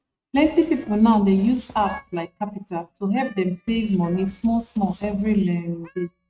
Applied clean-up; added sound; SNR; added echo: neural mask model RNNoise.